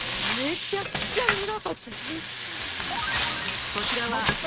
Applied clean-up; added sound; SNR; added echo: neural mask model RNNoise.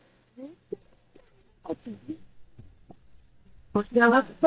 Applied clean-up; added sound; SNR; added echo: neural mask model DeepFilterNet 3.